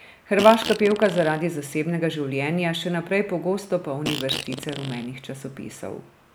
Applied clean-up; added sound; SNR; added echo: none; Fart; 9 dB; none.